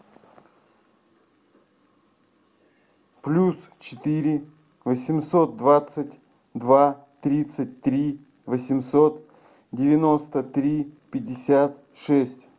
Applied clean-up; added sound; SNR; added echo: none; none; none; none.